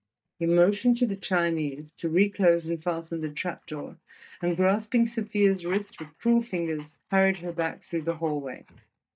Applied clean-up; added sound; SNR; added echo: neural mask model DeepFilterNet 3.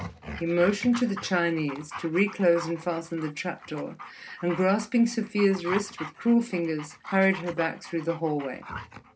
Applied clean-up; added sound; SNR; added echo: none; Dog; 14 dB; reverberation time 0.3 s.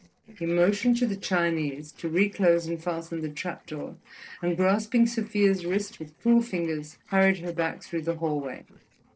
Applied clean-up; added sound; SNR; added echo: neural separator model SepFormer DNS4.